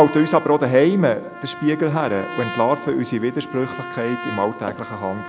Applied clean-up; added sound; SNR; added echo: none; Trumpet; 13 dB; none.